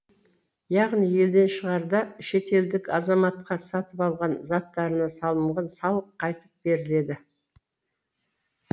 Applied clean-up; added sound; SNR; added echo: none; none; none; none.